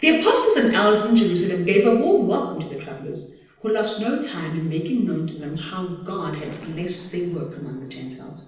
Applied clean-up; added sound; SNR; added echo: neural separator model SepFormer DNS4.